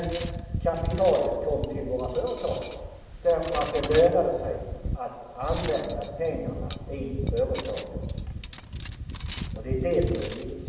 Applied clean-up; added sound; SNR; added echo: none; Cutlery, silverware; 5 dB; reverberation time 1.2 s.